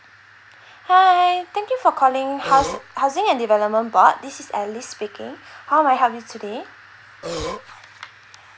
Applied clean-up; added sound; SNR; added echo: none; Burping, eructation; 8 dB; none.